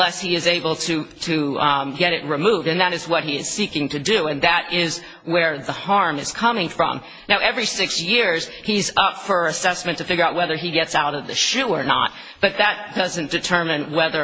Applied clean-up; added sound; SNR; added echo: none; none; none; none.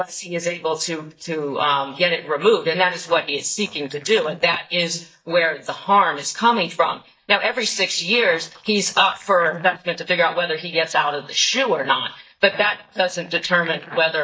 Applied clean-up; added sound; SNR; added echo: neural mask model DeepFilterNet 3.